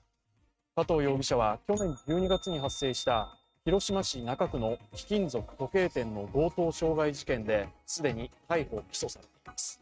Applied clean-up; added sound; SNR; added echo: neural mask model RNNoise.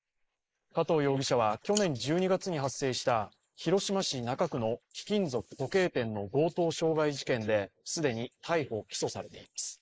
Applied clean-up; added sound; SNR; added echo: neural mask model Resemble Enhance denoiser.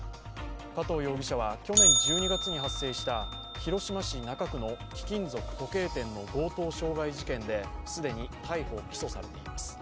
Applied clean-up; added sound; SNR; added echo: none; Bell; 1 dB; none.